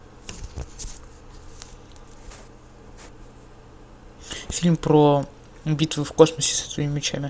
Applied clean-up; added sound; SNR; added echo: none; none; none; none.